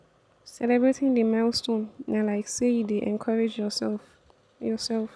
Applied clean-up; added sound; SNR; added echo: none; none; none; none.